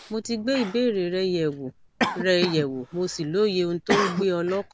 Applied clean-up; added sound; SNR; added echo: none; Cough; 7 dB; none.